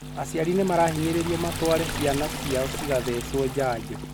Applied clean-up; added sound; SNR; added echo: none; Liquid; 8 dB; none.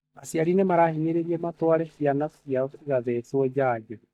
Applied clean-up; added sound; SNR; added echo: neural mask model DeepFilterNet 3.